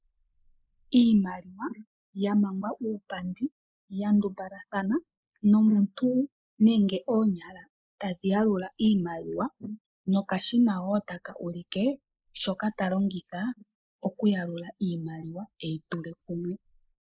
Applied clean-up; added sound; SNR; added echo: neural mask model Resemble Enhance denoiser.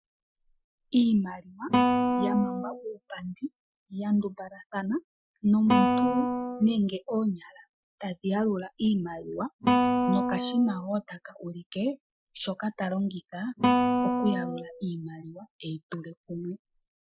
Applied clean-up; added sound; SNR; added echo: classical method Wiener filter.